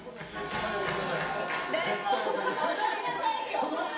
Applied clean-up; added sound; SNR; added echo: none; Wind instrument, woodwind instrument; 8 dB; reverberation time 0.4 s.